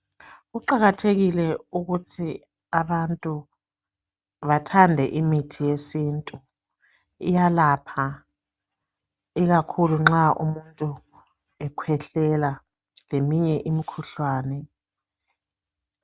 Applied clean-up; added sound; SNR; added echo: none; none; none; none.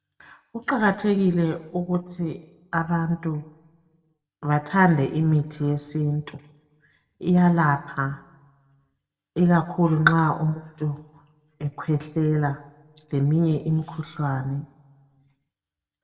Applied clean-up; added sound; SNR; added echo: none; none; none; reverberation time 0.6 s.